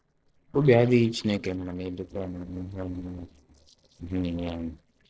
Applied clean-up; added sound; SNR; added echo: neural separator model SepFormer DNS4.